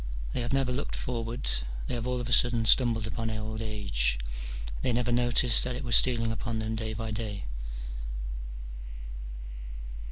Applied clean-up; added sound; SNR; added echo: none; none; none; none.